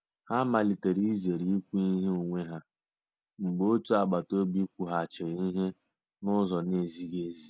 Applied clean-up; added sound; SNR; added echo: none; none; none; none.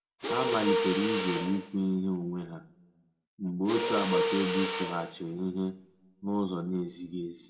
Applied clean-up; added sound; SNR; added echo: none; Mechanisms; 1 dB; reverberation time 0.5 s.